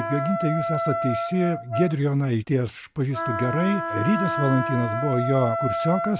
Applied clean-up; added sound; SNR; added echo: none; Wind instrument, woodwind instrument; 4 dB; none.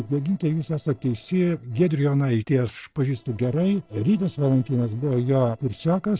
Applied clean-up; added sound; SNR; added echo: neural separator model SepFormer DNS4.